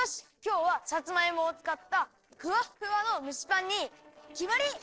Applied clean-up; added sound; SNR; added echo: neural separator model SepFormer DNS4.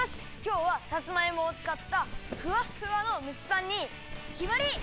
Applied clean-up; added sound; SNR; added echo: none; Wind; 12 dB; none.